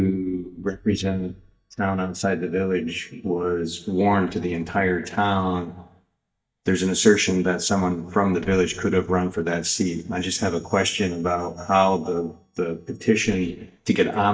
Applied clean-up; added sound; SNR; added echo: neural mask model DeepFilterNet 3.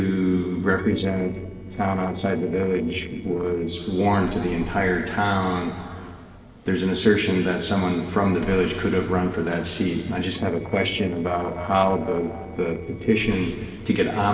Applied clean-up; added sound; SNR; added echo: neural separator model SepFormer DNS4.